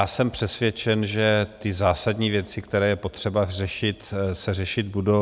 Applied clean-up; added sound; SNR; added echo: none; none; none; none.